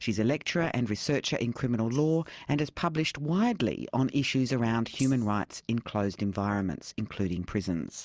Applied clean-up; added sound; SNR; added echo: neural mask model Resemble Enhance denoiser.